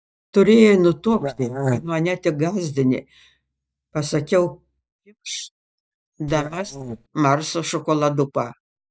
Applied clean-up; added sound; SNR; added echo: neural mask model DeepFilterNet 3.